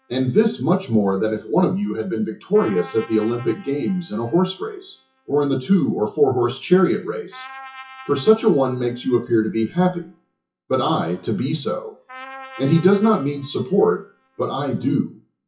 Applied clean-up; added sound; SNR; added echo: classical method WPE with log-MMSE.